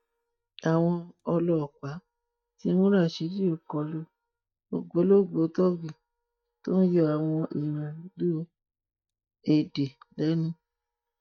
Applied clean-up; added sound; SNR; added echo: neural mask model DeepFilterNet 3.